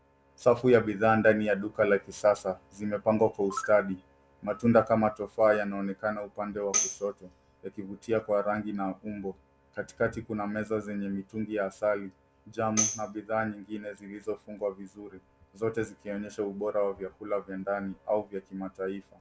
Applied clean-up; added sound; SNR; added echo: none; Tambourine; 6 dB; none.